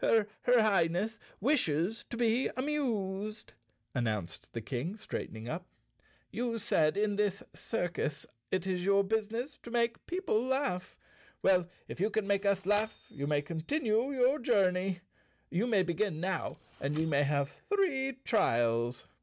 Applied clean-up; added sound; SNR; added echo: neural mask model DeepFilterNet 3.